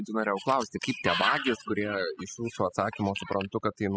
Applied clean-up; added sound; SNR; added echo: classical method spectral subtraction.